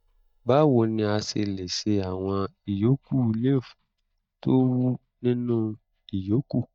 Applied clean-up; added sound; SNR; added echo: neural mask model DeepFilterNet 3.